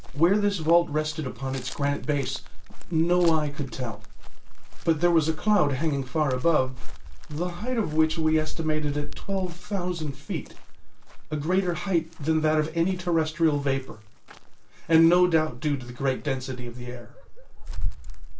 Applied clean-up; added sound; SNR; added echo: none; Chirp, tweet; -1 dB; reverberation time 0.2 s.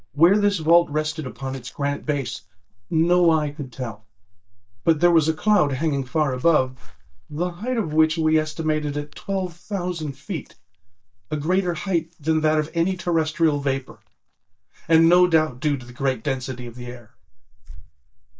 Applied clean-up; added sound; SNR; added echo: neural mask model DeepFilterNet 3.